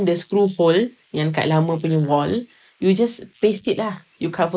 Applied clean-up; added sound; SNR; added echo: neural mask model Resemble Enhance denoiser.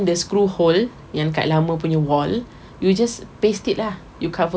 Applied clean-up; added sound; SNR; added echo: none; none; none; none.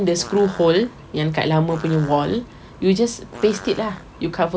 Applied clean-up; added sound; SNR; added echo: none; Fart; 20 dB; none.